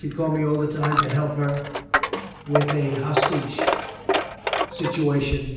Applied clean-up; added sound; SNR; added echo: none; Coin (dropping); 1 dB; reverberation time 0.9 s.